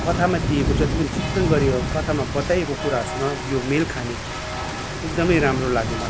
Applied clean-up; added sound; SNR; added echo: none; Rain; 2 dB; none.